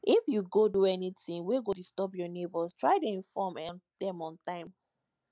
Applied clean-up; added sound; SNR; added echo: none; none; none; none.